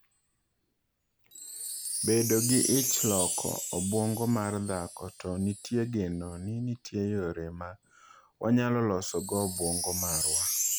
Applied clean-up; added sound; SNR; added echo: none; Wind chime; 4 dB; none.